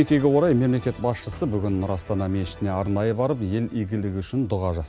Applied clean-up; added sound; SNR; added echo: none; none; none; none.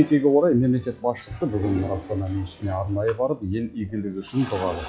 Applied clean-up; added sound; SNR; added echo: classical method log-MMSE.